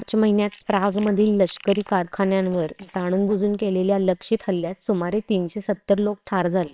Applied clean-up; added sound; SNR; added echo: neural separator model SepFormer WHAMR!.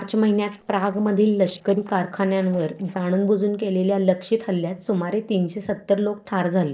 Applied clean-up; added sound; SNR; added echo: neural separator model SepFormer DNS4.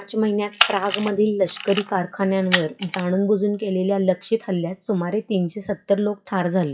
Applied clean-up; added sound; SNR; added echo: classical method WPE with log-MMSE.